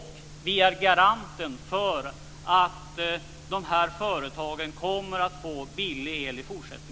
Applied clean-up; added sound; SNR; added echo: none; none; none; none.